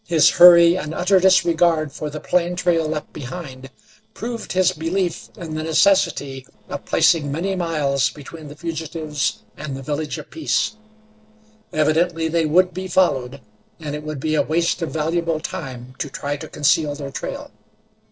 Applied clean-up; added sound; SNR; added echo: neural separator model SepFormer DNS4.